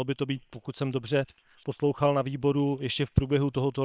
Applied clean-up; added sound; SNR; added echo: neural separator model SepFormer WHAM!.